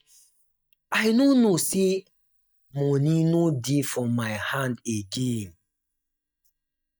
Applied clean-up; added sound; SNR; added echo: neural mask model DeepFilterNet 3.